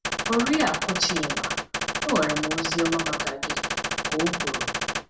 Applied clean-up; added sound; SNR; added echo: none; Gunshot, gunfire; 0 dB; reverberation time 0.4 s.